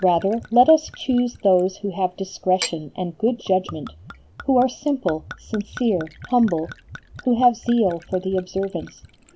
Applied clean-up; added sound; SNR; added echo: none; Gurgling / Chink, clink / Liquid; 18 dB; none.